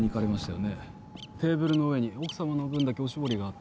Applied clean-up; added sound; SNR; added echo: none; Bird vocalization, bird call, bird song; 18 dB; none.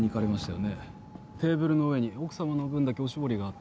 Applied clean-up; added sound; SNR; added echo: none; none; none; none.